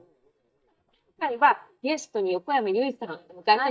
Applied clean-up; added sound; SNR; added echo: neural mask model DeepFilterNet 3.